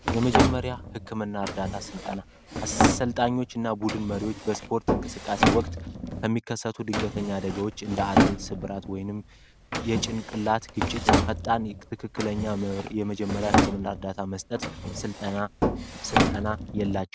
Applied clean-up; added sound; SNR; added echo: none; Drawer open or close; -1 dB; none.